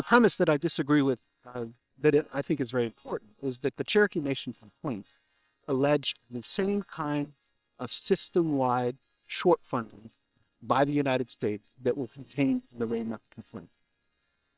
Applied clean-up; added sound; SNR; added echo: neural separator model SepFormer WHAM!.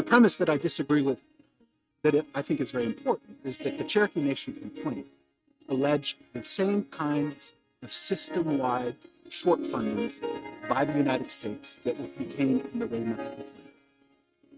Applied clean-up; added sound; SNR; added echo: neural mask model RNNoise.